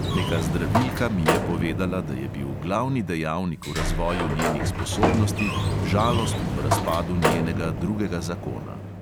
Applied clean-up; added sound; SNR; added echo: none; Sliding door; -1 dB; none.